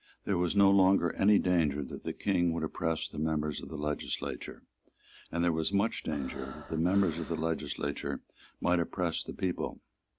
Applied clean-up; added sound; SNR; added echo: none; Breathing; 17 dB; none.